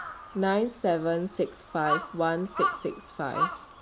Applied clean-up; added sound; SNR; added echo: none; Crow; 5 dB; none.